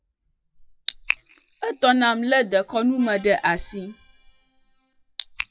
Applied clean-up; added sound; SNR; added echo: classical method WPE with log-MMSE.